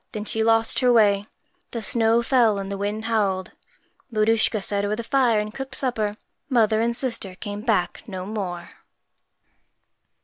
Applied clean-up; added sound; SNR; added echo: none; none; none; none.